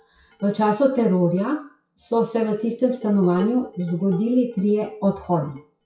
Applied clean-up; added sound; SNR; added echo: classical method WPE with log-MMSE.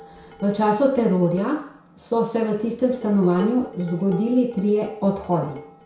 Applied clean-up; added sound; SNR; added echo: none; Dishes, pots, and pans; 19 dB; reverberation time 0.6 s.